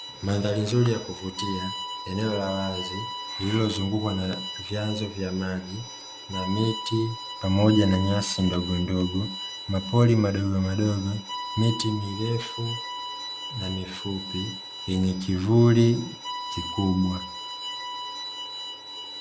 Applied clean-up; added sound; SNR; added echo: none; Bowed string instrument; 10 dB; none.